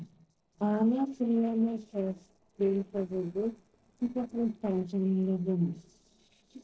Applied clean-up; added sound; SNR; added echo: neural separator model SepFormer DNS4.